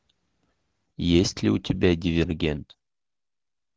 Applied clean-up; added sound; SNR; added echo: none; none; none; none.